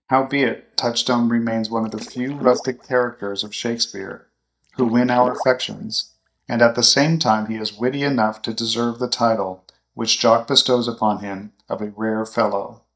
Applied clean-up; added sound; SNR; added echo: neural mask model DeepFilterNet 3.